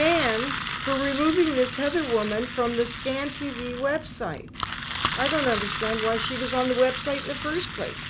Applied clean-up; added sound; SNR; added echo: none; Engine; 6 dB; none.